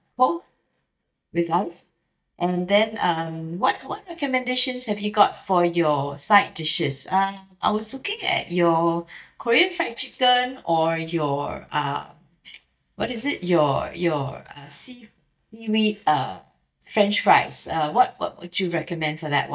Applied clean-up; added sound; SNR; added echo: neural mask model DeepFilterNet 3.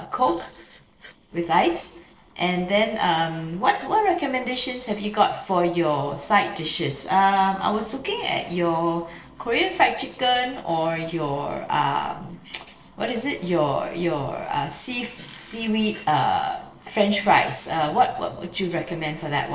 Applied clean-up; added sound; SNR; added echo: neural separator model SepFormer DNS4.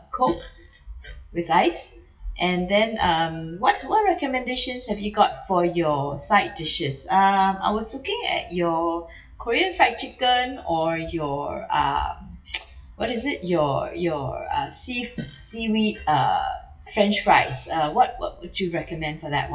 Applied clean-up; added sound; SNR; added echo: classical method WPE with log-MMSE.